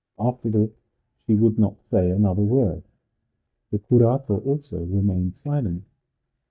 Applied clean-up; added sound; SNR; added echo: neural mask model DeepFilterNet 3.